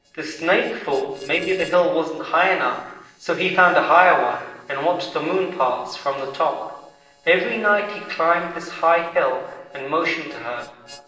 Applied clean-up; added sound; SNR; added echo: neural separator model SepFormer DNS4.